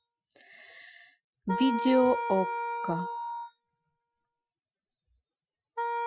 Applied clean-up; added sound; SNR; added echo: classical method Wiener filter.